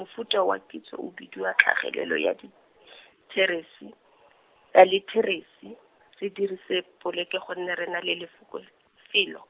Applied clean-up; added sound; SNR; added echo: none; none; none; none.